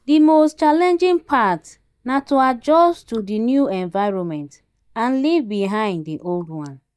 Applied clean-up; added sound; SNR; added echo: neural mask model DeepFilterNet 3.